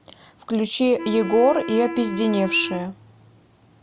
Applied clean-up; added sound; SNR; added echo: none; Wind instrument, woodwind instrument; 10 dB; none.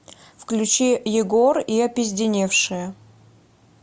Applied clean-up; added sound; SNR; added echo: none; none; none; none.